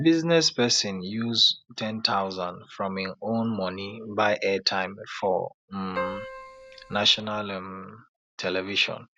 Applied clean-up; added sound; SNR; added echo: none; Keyboard (musical); 10 dB; none.